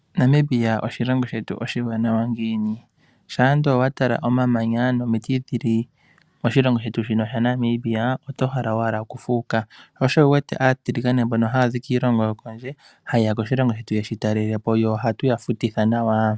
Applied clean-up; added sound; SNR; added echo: none; none; none; none.